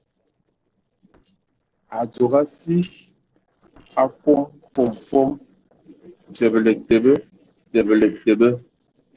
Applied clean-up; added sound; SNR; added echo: neural separator model SepFormer DNS4.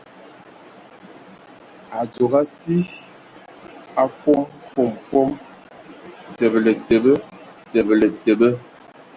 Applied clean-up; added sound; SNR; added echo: none; none; none; none.